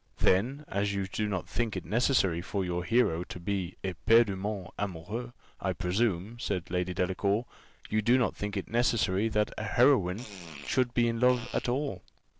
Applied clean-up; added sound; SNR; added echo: none; Fart; 18 dB; none.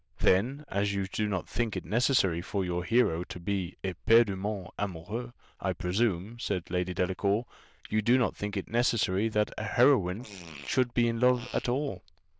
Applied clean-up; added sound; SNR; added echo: neural diffusion model UNIVERSE++.